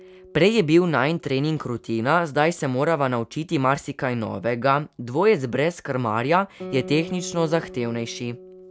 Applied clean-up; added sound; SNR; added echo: none; Guitar; 20 dB; none.